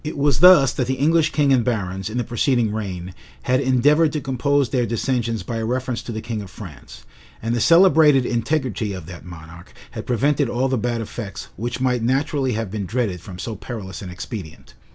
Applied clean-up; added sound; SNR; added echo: none; none; none; none.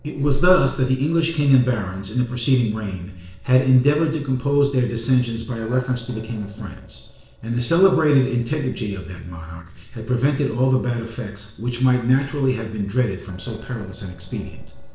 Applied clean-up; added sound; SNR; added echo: neural separator model SepFormer DNS4.